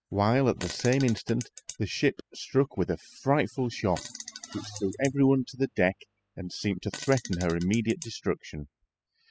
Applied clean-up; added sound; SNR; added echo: classical method spectral subtraction.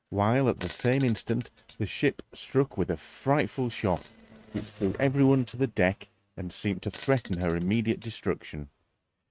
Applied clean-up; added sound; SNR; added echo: neural mask model RNNoise.